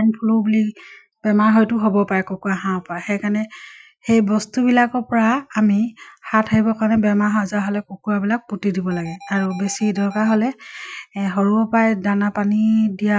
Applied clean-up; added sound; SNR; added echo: classical method Wiener filter.